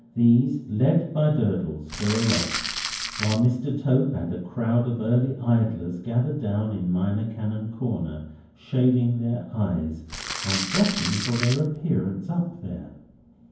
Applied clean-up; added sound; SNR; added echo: none; Crumpling, crinkling; 6 dB; reverberation time 0.9 s.